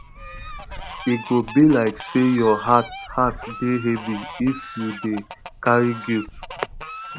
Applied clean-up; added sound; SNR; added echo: none; Fowl; 14 dB; none.